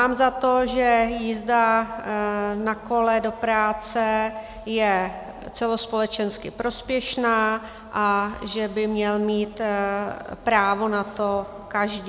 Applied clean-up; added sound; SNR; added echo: none; none; none; none.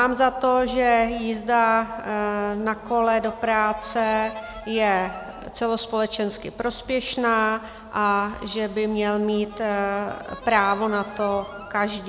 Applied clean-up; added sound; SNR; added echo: none; Harmonica; 19 dB; none.